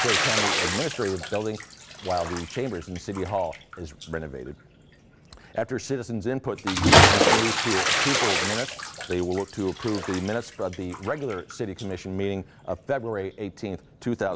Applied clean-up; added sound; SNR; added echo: none; Bathtub (filling or washing) / Splash, splatter; -3 dB; none.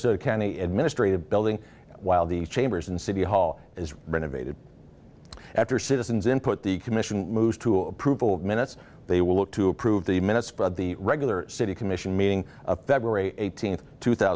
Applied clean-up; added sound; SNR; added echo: none; none; none; none.